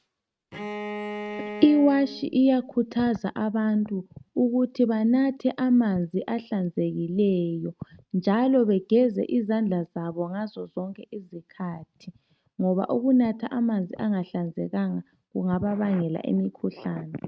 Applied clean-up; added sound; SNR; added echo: neural mask model RNNoise.